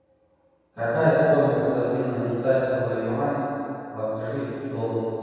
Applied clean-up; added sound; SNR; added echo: none; none; none; reverberation time 2.2 s.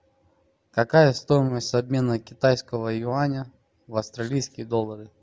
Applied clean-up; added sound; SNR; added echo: none; none; none; none.